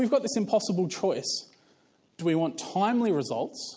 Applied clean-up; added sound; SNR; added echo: none; none; none; none.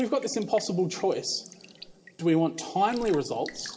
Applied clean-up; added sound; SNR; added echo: none; Raindrop / Drip; 20 dB; reverberation time 2.3 s.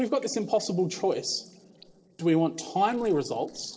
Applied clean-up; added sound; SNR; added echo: neural separator model SepFormer DNS4.